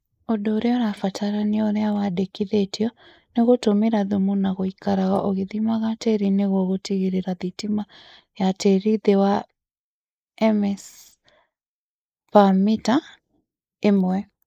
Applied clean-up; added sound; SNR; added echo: neural mask model Resemble Enhance denoiser.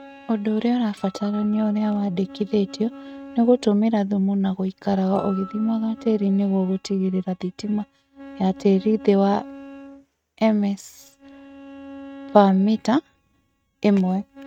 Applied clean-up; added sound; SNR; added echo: neural mask model RNNoise.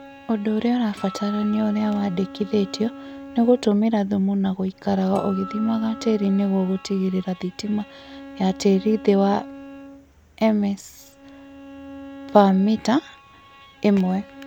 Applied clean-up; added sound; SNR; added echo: none; Bowed string instrument + Acoustic guitar; 18 dB; none.